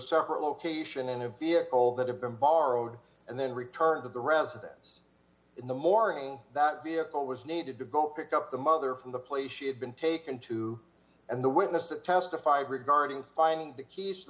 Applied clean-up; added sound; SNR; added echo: none; none; none; none.